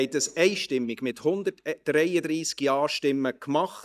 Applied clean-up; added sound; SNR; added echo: neural mask model DeepFilterNet 3.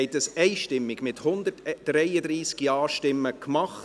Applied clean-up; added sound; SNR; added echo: none; none; none; none.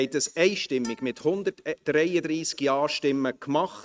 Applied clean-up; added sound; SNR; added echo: neural mask model RNNoise.